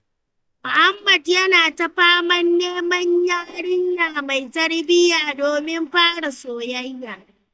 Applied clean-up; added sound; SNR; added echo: neural mask model DeepFilterNet 3.